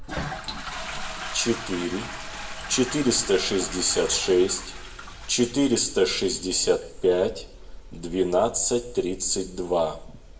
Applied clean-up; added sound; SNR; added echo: none; Toilet flush; 11 dB; reverberation time 0.5 s.